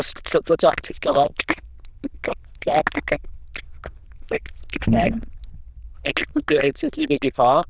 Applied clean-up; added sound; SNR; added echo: neural diffusion model UNIVERSE++.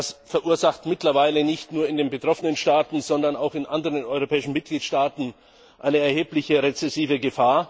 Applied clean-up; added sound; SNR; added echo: none; none; none; none.